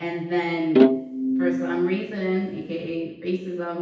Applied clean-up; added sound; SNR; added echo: none; Bowed string instrument; -4 dB; reverberation time 0.9 s.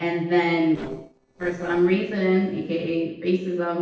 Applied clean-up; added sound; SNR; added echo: neural separator model SepFormer DNS4.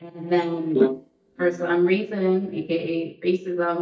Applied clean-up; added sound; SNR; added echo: neural mask model DeepFilterNet 3.